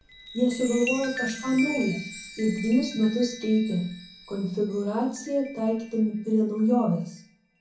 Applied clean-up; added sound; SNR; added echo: none; Chime; 14 dB; reverberation time 0.6 s.